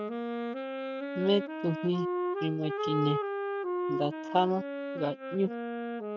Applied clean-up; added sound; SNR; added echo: neural mask model RNNoise.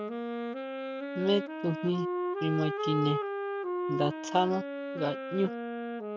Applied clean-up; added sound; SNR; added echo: none; Wind instrument, woodwind instrument; 2 dB; none.